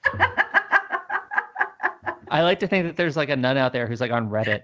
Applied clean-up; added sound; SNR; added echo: none; none; none; none.